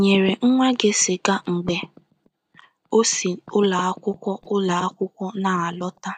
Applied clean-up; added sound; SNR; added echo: neural mask model DeepFilterNet 3.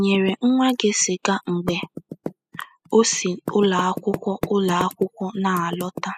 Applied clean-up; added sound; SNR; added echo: classical method spectral subtraction.